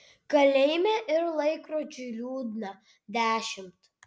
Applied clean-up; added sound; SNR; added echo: none; none; none; none.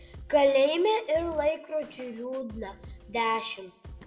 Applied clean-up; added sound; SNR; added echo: none; Drum kit; 20 dB; reverberation time 0.9 s.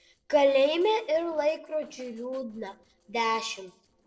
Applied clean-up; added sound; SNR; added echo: neural separator model SepFormer DNS4.